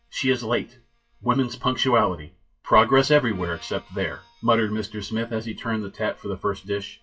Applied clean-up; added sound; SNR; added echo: classical method WPE with log-MMSE.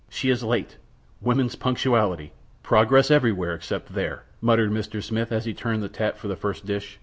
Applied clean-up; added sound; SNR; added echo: none; none; none; none.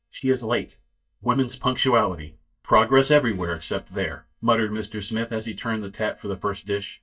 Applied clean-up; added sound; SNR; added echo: neural mask model DeepFilterNet 3.